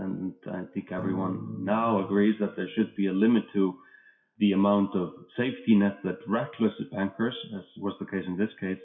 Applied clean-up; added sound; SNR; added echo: classical method WPE with log-MMSE.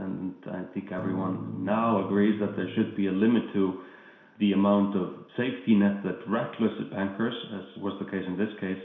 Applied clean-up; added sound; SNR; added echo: none; Electric guitar / Strum; 11 dB; reverberation time 0.7 s.